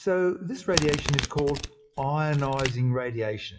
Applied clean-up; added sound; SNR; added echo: classical method WPE with log-MMSE.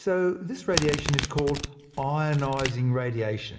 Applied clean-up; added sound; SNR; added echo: none; Domestic sounds, home sounds; 6 dB; reverberation time 1.0 s.